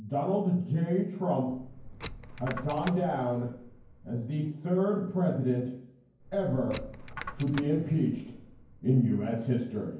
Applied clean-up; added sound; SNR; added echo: none; Coin (dropping); 14 dB; reverberation time 0.9 s.